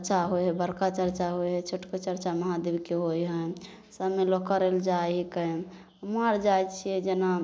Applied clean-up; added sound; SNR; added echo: none; none; none; none.